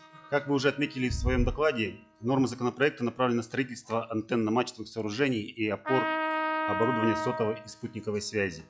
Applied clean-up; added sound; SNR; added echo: classical method log-MMSE.